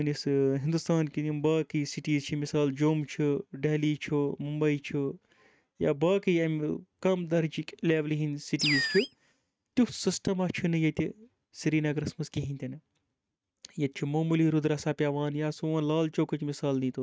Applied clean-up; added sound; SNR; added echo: neural mask model RNNoise.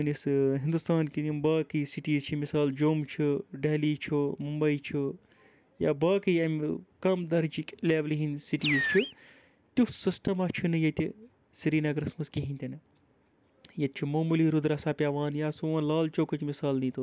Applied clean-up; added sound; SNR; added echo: none; Animal; 3 dB; none.